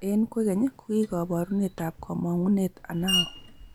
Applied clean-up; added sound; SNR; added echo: none; Screech; 9 dB; none.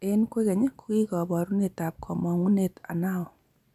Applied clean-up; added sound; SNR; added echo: none; none; none; none.